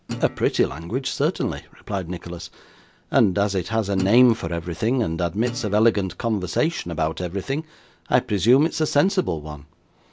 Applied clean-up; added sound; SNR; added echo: none; Guitar; 15 dB; none.